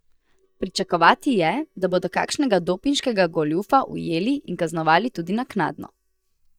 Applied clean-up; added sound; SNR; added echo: neural mask model DeepFilterNet 3.